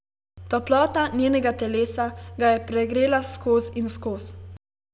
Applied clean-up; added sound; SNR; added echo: none; none; none; none.